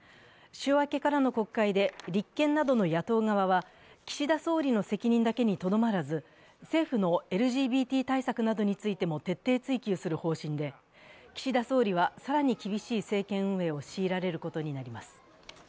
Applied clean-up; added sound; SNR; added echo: none; none; none; none.